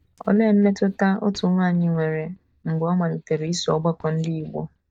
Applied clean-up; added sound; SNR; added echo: neural mask model DeepFilterNet 3.